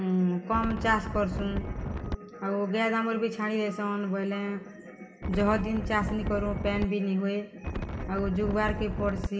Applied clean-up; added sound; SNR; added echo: none; Wind; 4 dB; reverberation time 0.9 s.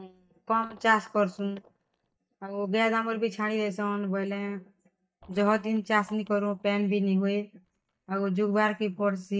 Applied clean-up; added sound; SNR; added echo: neural mask model DeepFilterNet 3.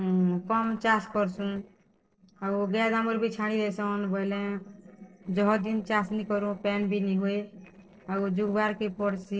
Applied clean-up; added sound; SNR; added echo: neural separator model SepFormer DNS4.